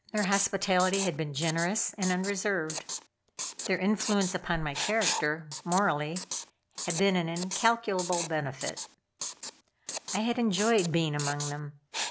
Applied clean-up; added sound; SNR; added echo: none; Writing; 8 dB; none.